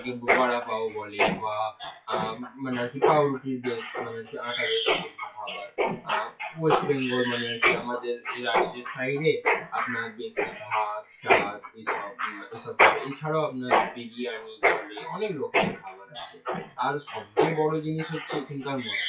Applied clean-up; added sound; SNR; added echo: classical method WPE with log-MMSE.